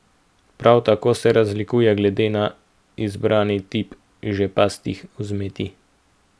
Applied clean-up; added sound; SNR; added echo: none; none; none; none.